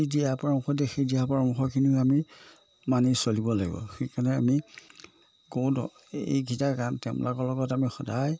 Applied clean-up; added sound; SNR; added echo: none; none; none; none.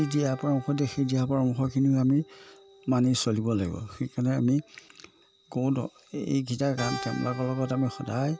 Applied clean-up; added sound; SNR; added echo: none; Keyboard (musical); 18 dB; none.